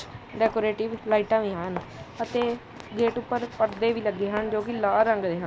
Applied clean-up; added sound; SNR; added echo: none; Walk, footsteps; 17 dB; none.